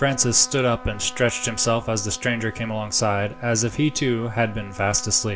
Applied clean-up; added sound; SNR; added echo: none; Trumpet; 19 dB; none.